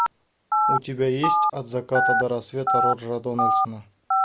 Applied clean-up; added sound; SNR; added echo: none; Telephone; -4 dB; none.